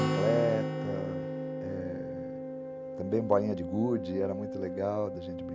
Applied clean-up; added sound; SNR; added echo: none; Organ + Acoustic guitar; 2 dB; none.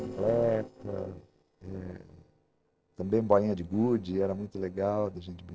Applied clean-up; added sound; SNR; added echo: neural separator model SepFormer DNS4.